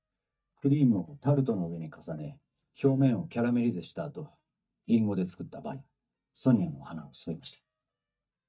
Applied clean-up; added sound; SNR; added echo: neural mask model DeepFilterNet 3.